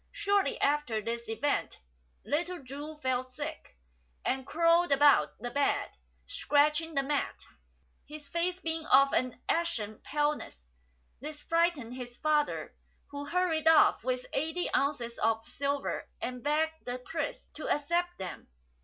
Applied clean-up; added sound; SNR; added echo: none; none; none; none.